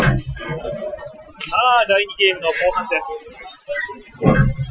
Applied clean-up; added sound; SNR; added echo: classical method Wiener filter.